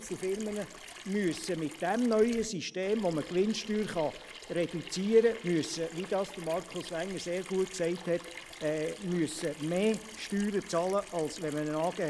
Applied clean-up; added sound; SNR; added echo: none; Sink (filling or washing) / Water tap, faucet; 15 dB; none.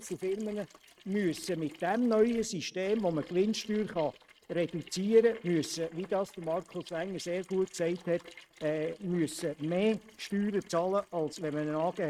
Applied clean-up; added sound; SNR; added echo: neural mask model RNNoise.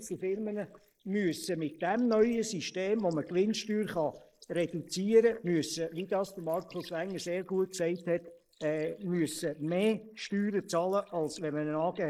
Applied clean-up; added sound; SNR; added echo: neural mask model Resemble Enhance denoiser.